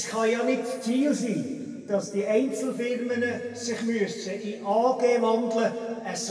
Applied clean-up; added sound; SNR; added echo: none; none; none; reverberation time 2.1 s.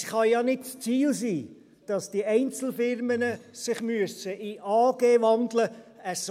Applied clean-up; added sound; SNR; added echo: none; none; none; none.